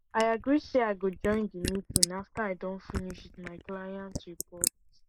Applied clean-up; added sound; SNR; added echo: neural mask model Resemble Enhance denoiser.